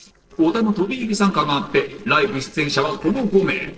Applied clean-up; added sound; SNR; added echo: neural separator model SepFormer DNS4.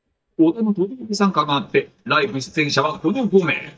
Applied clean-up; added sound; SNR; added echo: neural mask model DeepFilterNet 3.